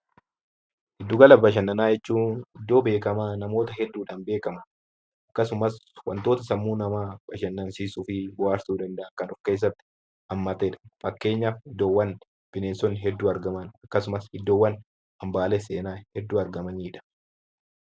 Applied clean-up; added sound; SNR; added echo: none; none; none; none.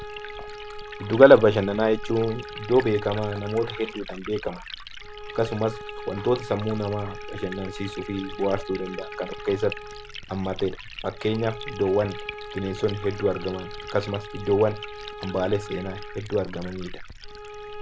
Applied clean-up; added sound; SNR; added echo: none; Bowed string instrument + Liquid; 11 dB; none.